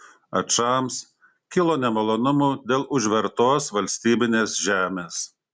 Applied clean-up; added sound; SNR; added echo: none; none; none; none.